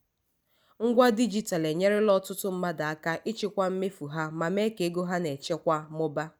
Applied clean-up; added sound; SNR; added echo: none; none; none; none.